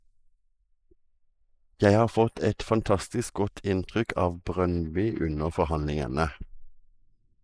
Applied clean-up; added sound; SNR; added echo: neural mask model Resemble Enhance denoiser.